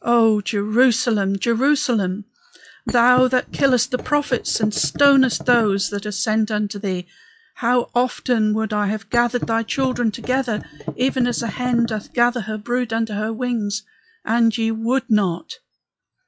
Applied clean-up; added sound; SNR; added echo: classical method log-MMSE.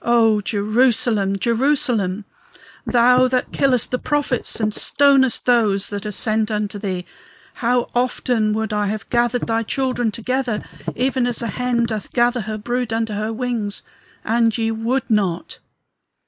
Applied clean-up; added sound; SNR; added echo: neural mask model Resemble Enhance denoiser.